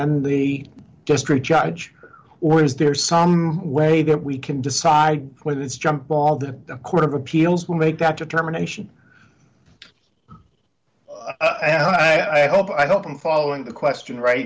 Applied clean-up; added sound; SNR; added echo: none; none; none; none.